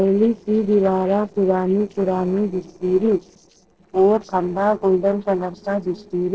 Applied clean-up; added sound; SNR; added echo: neural separator model SepFormer DNS4.